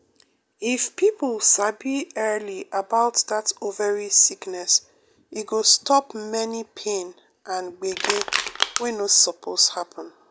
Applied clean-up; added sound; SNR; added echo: none; Crushing; 3 dB; none.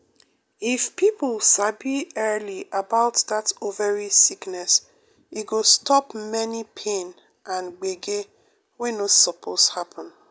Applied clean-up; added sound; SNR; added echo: none; none; none; none.